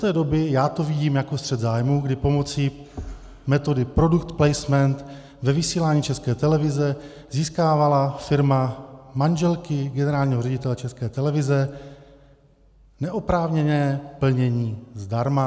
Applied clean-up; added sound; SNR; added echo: none; none; none; none.